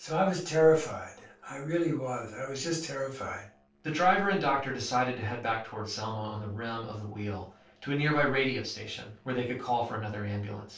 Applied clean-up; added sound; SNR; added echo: neural separator model SepFormer DNS4.